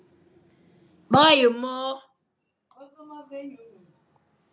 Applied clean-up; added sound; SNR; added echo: none; none; none; none.